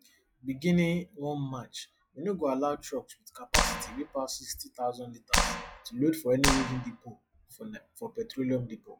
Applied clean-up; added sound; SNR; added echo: classical method log-MMSE.